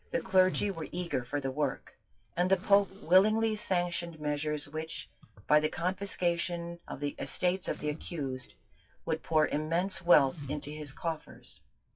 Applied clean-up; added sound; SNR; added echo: classical method WPE with log-MMSE.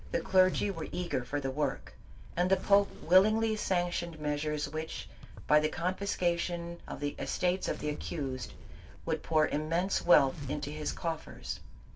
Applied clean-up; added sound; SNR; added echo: none; Zipper (clothing); 11 dB; reverberation time 0.2 s.